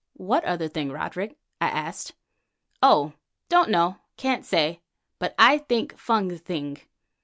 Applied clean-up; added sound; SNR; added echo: none; none; none; none.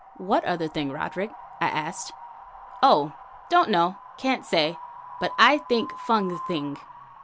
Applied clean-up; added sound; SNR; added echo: none; Wind; 15 dB; none.